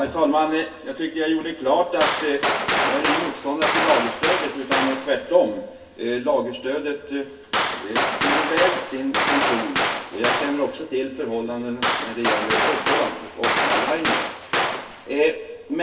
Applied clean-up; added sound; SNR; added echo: none; Gunshot, gunfire; -1 dB; reverberation time 0.3 s.